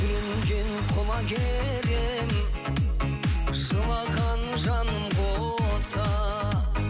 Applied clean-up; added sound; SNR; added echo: none; none; none; none.